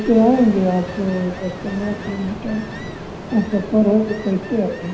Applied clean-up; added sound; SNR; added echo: none; Ocean; 12 dB; reverberation time 0.9 s.